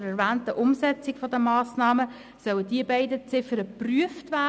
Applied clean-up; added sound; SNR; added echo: none; none; none; none.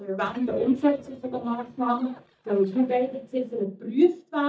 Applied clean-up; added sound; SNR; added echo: neural mask model DeepFilterNet 3.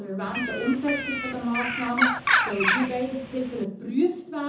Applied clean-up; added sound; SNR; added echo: none; Bird; -1 dB; reverberation time 0.5 s.